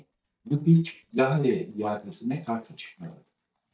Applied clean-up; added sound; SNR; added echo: neural mask model DeepFilterNet 3.